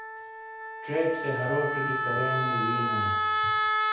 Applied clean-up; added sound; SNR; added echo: none; Wind instrument, woodwind instrument; -3 dB; reverberation time 0.8 s.